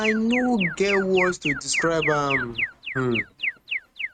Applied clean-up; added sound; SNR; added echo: neural mask model RNNoise.